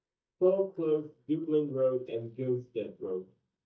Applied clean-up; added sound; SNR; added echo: neural mask model DeepFilterNet 3.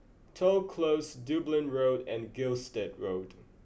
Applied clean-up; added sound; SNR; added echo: none; none; none; none.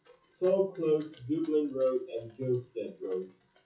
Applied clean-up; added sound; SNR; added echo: classical method WPE with log-MMSE.